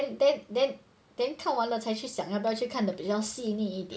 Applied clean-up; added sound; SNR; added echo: none; none; none; none.